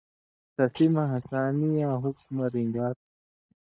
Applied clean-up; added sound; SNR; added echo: neural mask model DeepFilterNet 3.